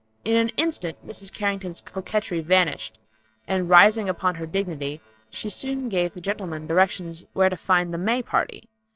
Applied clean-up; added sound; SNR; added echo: neural separator model SepFormer DNS4.